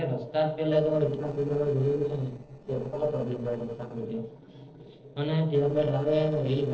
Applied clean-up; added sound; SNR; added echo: neural separator model SepFormer DNS4.